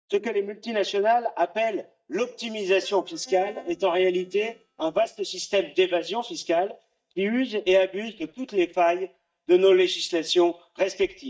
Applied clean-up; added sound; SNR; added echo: neural mask model DeepFilterNet 3.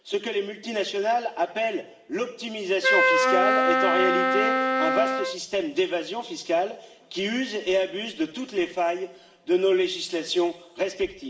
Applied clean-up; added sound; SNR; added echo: none; Wind instrument, woodwind instrument; -4 dB; reverberation time 1.5 s.